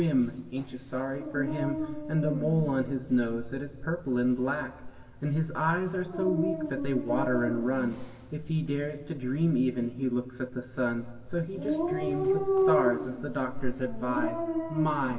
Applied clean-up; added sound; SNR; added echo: none; Dog; 5 dB; reverberation time 2.0 s.